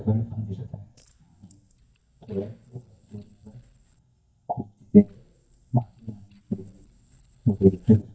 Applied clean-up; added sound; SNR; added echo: neural mask model DeepFilterNet 3.